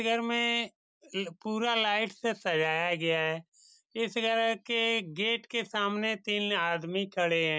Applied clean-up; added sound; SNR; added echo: none; none; none; none.